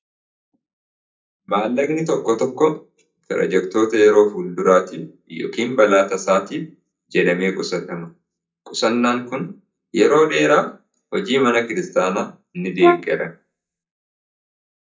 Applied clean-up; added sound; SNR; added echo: neural mask model DeepFilterNet 3.